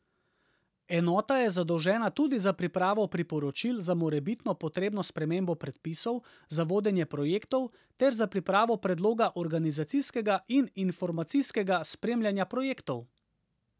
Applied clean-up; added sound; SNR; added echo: none; none; none; none.